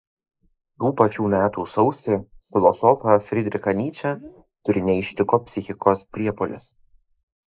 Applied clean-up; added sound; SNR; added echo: neural mask model Resemble Enhance denoiser.